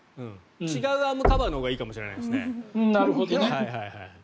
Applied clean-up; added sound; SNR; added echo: none; Knock; 4 dB; none.